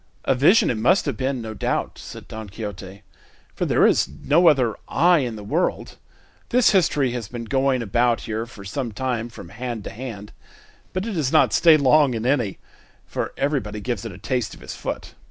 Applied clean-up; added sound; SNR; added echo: none; none; none; none.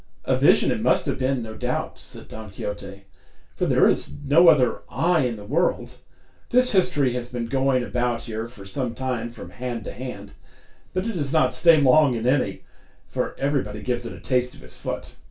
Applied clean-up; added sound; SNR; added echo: none; none; none; reverberation time 0.2 s.